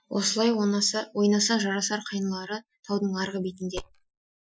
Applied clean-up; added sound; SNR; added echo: classical method Wiener filter.